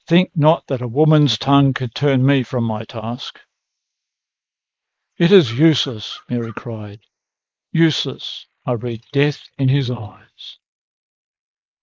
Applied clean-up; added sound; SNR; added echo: neural mask model Resemble Enhance denoiser.